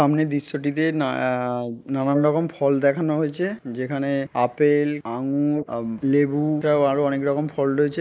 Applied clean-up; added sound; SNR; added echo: neural mask model Resemble Enhance denoiser.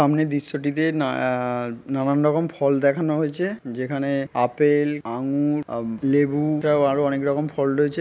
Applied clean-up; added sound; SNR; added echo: none; none; none; none.